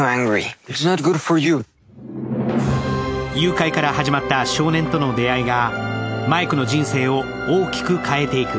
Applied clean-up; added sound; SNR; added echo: none; none; none; none.